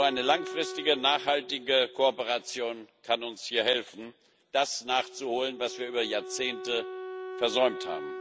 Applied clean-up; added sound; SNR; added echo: none; Wind instrument, woodwind instrument; 12 dB; none.